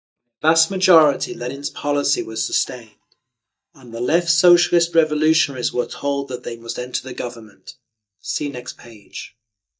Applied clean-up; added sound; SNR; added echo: neural mask model DeepFilterNet 3.